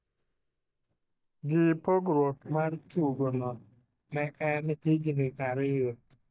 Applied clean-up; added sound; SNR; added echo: neural mask model DeepFilterNet 3.